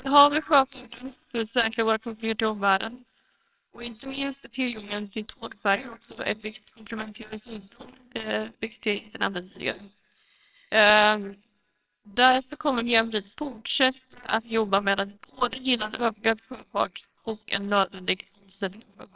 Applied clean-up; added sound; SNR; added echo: neural separator model SepFormer WHAMR!.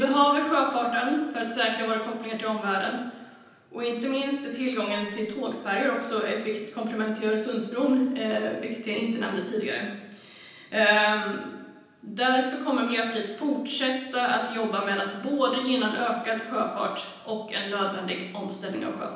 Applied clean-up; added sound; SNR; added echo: none; Wind instrument, woodwind instrument; 16 dB; reverberation time 0.9 s.